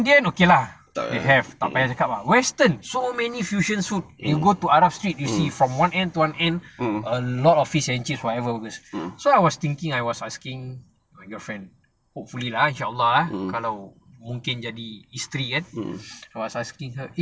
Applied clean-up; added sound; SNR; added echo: none; none; none; none.